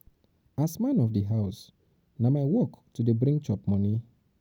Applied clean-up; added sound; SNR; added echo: none; none; none; none.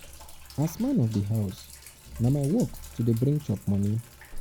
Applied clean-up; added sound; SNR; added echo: none; Sink (filling or washing); 16 dB; none.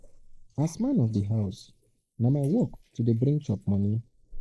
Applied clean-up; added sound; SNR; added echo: neural mask model Resemble Enhance denoiser.